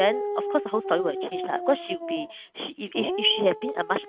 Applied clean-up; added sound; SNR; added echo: neural mask model RNNoise.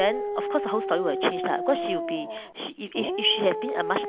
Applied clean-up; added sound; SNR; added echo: none; Dog; 3 dB; none.